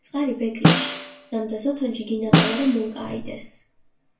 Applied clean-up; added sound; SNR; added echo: none; Snare drum; -3 dB; reverberation time 0.2 s.